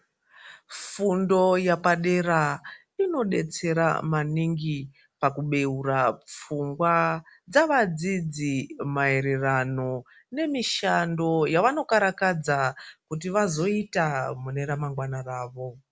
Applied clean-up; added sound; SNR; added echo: none; none; none; none.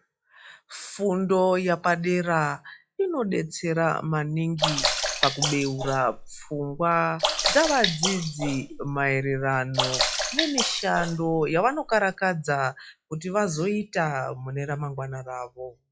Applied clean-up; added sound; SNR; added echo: classical method log-MMSE.